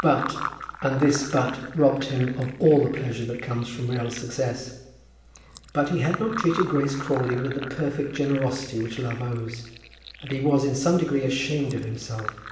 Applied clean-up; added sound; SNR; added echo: none; Fill (with liquid); 13 dB; reverberation time 0.8 s.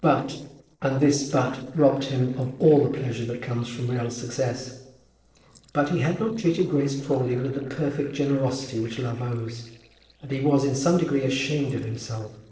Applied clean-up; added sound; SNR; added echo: neural separator model SepFormer DNS4.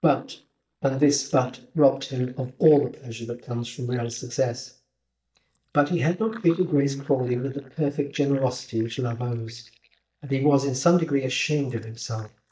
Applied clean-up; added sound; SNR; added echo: neural mask model DeepFilterNet 3.